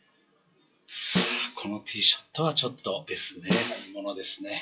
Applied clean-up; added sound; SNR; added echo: classical method WPE with log-MMSE.